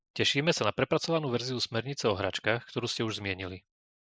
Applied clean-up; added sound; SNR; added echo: neural mask model Resemble Enhance denoiser.